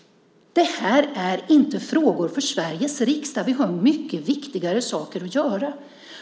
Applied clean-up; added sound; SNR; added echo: none; none; none; none.